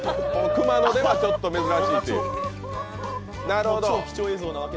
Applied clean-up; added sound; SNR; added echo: none; Chicken, rooster; 2 dB; none.